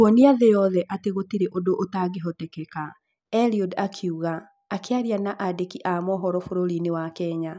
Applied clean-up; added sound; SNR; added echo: none; none; none; none.